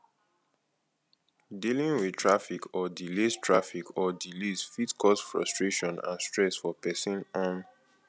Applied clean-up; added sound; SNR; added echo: none; none; none; none.